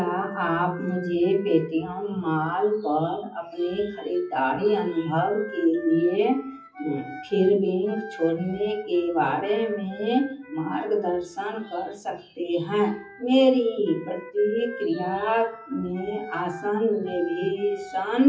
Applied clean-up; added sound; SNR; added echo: classical method WPE with log-MMSE.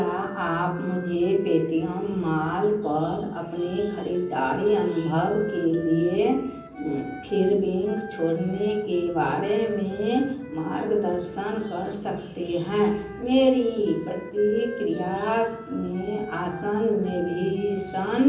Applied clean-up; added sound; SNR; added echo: none; Wind instrument, woodwind instrument; 17 dB; reverberation time 0.6 s.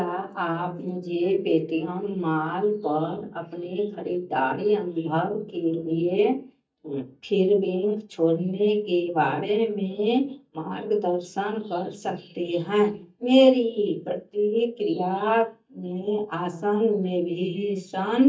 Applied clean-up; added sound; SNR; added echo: neural mask model DeepFilterNet 3.